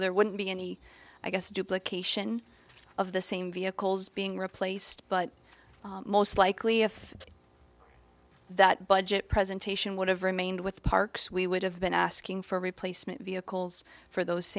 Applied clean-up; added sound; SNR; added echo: none; none; none; none.